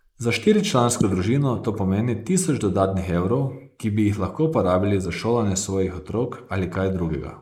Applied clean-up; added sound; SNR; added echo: neural mask model Resemble Enhance denoiser.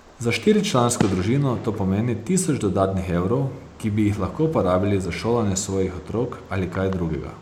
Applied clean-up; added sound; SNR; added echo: none; Fireworks; 16 dB; none.